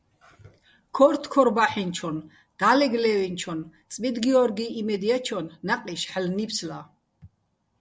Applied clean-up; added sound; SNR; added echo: none; none; none; none.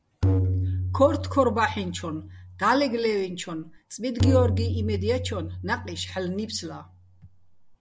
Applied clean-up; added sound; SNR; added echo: none; Tabla; 1 dB; none.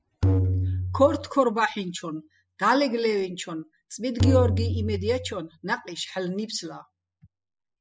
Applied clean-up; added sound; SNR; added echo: classical method spectral subtraction.